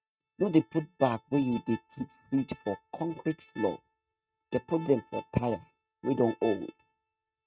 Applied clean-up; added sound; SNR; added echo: neural mask model RNNoise.